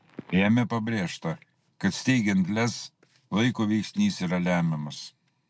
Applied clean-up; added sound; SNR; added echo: none; none; none; none.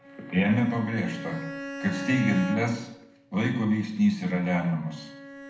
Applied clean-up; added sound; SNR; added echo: none; Bowed string instrument; 12 dB; reverberation time 0.8 s.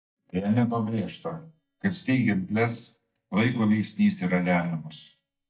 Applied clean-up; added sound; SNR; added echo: neural mask model DeepFilterNet 3.